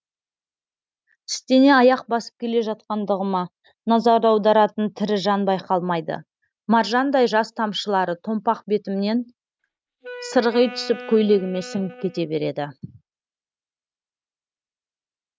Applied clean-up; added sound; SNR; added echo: neural mask model RNNoise.